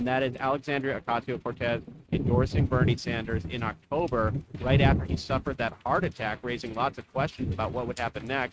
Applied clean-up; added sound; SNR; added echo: neural mask model RNNoise.